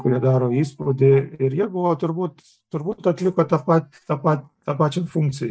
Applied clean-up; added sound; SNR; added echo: neural mask model DeepFilterNet 3.